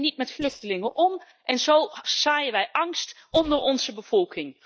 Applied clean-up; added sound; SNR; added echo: neural mask model DeepFilterNet 3.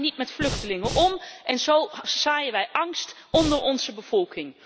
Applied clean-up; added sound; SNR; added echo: none; Breathing; 7 dB; none.